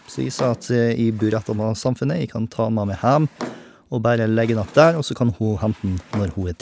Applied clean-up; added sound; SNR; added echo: none; Drawer open or close; 19 dB; none.